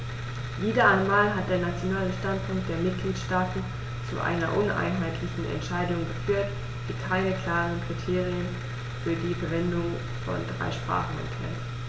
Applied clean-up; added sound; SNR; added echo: none; none; none; none.